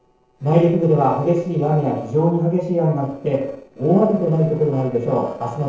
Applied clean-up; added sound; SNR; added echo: neural separator model SepFormer DNS4.